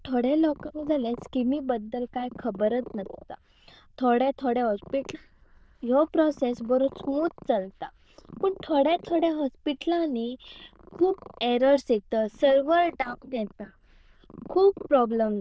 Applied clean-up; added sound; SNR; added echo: neural diffusion model UNIVERSE++.